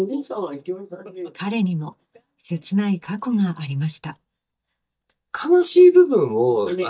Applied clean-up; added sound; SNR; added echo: neural mask model DeepFilterNet 3.